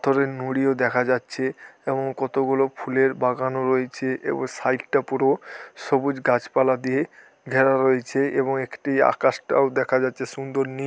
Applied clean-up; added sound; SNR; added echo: none; none; none; none.